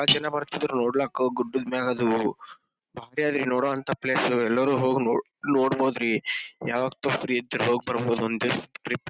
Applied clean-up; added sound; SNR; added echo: neural mask model RNNoise.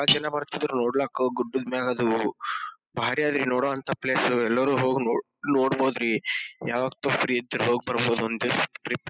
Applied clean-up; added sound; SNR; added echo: classical method spectral subtraction.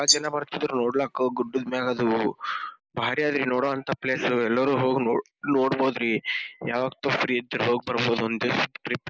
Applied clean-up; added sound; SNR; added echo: neural mask model Resemble Enhance denoiser.